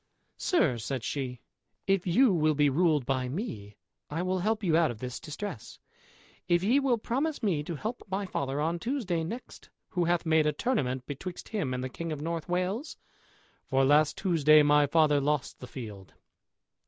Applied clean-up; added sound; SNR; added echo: none; none; none; none.